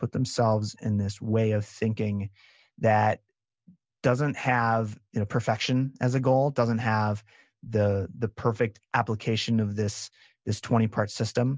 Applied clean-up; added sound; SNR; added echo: none; none; none; none.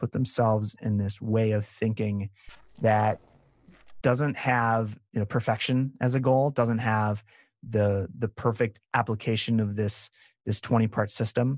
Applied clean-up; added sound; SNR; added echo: neural separator model SepFormer DNS4.